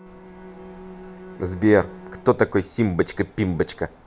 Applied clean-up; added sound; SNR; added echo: none; Bowed string instrument; 19 dB; none.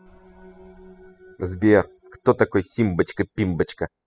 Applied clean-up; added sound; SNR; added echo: classical method spectral subtraction.